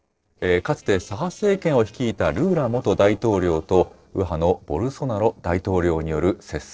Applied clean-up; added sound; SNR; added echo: neural separator model SepFormer DNS4.